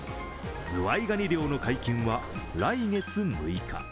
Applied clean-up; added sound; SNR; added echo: none; Cricket; 13 dB; none.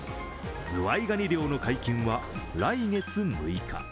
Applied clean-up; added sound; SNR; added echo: none; none; none; none.